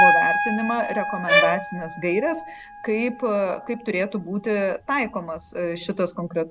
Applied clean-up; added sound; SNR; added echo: none; Piano + Bowed string instrument; 0 dB; none.